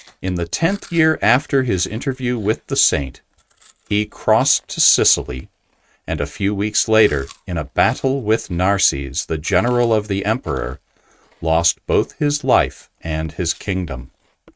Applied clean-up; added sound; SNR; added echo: neural mask model RNNoise.